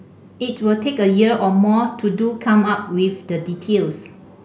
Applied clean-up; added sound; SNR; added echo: none; none; none; none.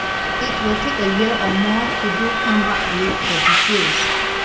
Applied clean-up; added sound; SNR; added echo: none; Subway, metro, underground; -3 dB; none.